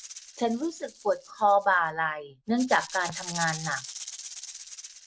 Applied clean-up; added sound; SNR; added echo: none; Rattle (instrument); 13 dB; none.